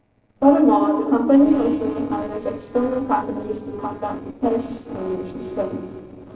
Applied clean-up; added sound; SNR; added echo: neural separator model SepFormer DNS4.